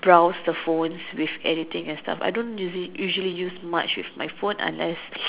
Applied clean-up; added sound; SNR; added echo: none; none; none; none.